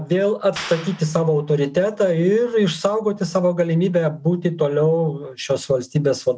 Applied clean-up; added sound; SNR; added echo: none; Clapping; 19 dB; none.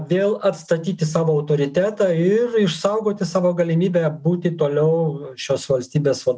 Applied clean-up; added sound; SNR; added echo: none; none; none; none.